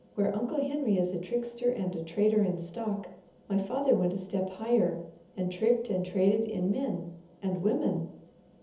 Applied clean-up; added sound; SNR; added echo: none; none; none; reverberation time 0.7 s.